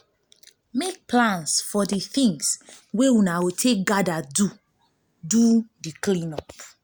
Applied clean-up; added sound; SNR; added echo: none; none; none; none.